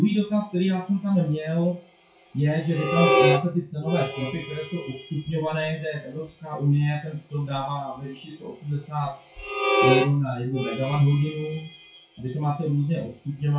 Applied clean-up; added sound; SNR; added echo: classical method WPE with log-MMSE.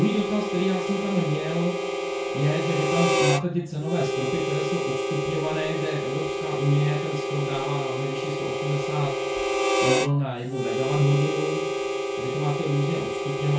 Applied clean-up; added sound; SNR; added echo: none; Harmonica; 0 dB; reverberation time 0.2 s.